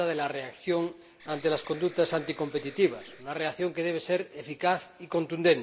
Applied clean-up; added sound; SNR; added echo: none; Alarm; 19 dB; none.